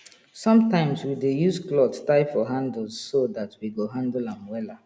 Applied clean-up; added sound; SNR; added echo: none; none; none; none.